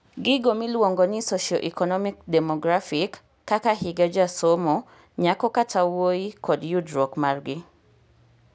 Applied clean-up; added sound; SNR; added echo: none; none; none; none.